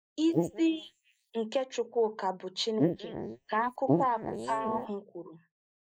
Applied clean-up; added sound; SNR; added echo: neural mask model Resemble Enhance denoiser.